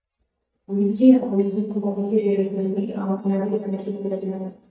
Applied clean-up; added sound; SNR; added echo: neural mask model DeepFilterNet 3.